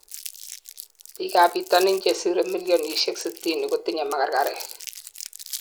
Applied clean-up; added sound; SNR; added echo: none; Crumpling, crinkling; 15 dB; none.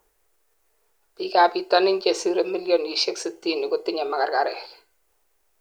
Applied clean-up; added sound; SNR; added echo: none; none; none; none.